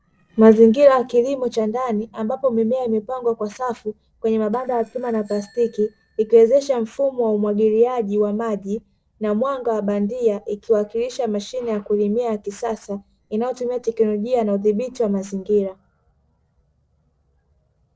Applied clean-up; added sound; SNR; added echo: neural separator model SepFormer DNS4.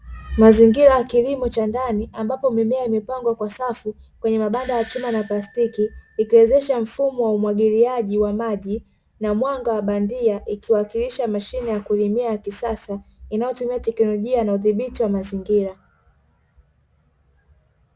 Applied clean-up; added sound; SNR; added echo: none; Doorbell; 11 dB; none.